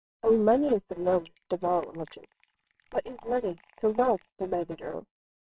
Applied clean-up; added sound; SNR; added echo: neural separator model SepFormer WHAMR!.